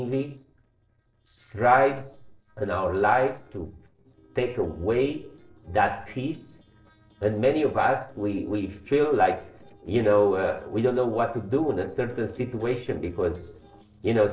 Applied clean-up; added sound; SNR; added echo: neural separator model SepFormer DNS4.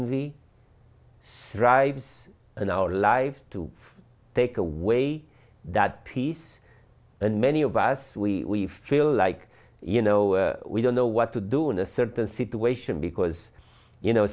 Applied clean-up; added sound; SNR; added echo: none; none; none; none.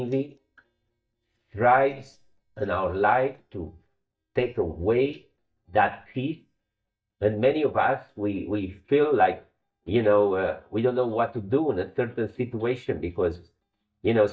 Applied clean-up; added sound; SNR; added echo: neural mask model DeepFilterNet 3.